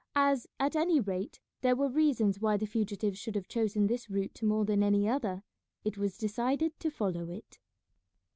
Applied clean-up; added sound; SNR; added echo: none; none; none; none.